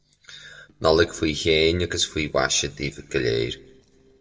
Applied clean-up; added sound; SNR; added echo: neural separator model SepFormer DNS4.